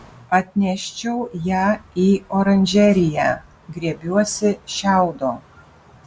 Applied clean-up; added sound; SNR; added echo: none; none; none; none.